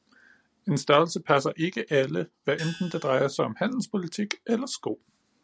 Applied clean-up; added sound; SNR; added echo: none; Gong; 13 dB; none.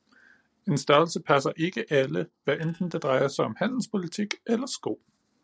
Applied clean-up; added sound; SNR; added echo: neural separator model SepFormer DNS4.